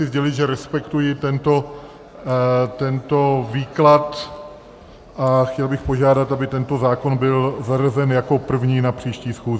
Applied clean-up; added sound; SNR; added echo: none; none; none; none.